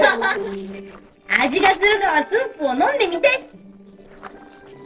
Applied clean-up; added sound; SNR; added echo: neural separator model SepFormer DNS4.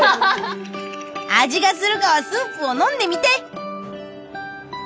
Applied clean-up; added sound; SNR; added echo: none; none; none; none.